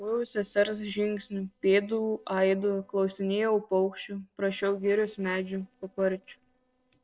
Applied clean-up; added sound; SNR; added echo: neural separator model SepFormer DNS4.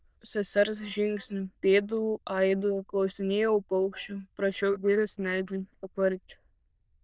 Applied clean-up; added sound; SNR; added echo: neural diffusion model UNIVERSE++.